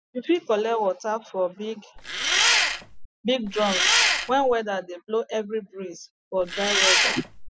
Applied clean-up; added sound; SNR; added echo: none; Engine; -4 dB; none.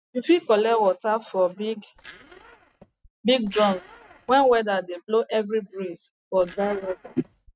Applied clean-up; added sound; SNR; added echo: neural mask model RNNoise.